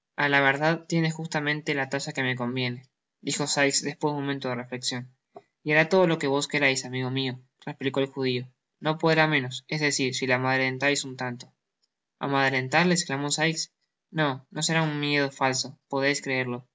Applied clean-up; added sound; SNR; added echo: none; none; none; none.